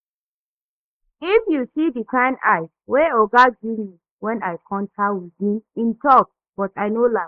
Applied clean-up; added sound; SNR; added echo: neural mask model Resemble Enhance denoiser.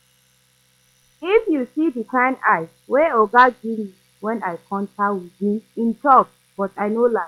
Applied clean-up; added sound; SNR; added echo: classical method log-MMSE.